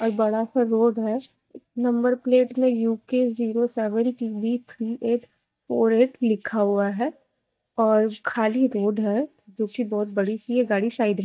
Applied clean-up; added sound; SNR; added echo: neural mask model DeepFilterNet 3.